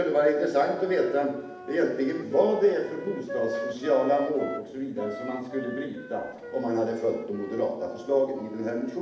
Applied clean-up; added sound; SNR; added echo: none; Wind instrument, woodwind instrument; 12 dB; reverberation time 0.8 s.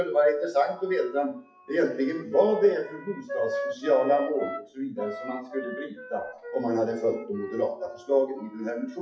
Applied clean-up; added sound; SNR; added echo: classical method WPE with log-MMSE.